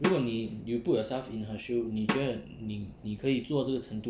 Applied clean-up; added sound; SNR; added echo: none; Drum; 7 dB; none.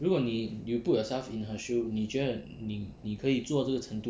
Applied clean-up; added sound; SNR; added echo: none; none; none; none.